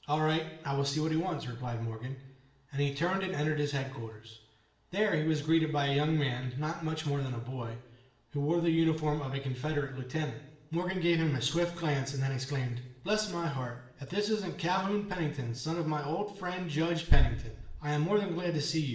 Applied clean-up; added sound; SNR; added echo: none; none; none; reverberation time 0.8 s.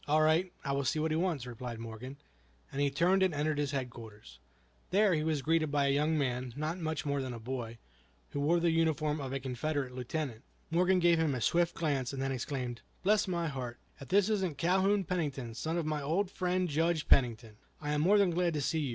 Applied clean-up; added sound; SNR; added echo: none; none; none; none.